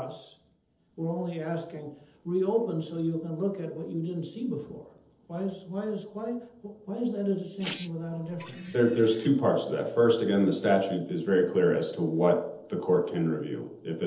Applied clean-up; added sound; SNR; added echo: neural separator model SepFormer DNS4.